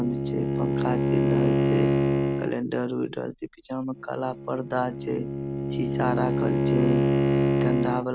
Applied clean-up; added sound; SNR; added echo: none; Bowed string instrument; -5 dB; none.